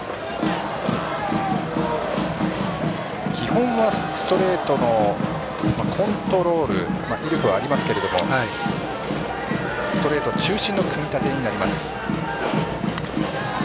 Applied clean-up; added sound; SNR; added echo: none; Fart; 6 dB; none.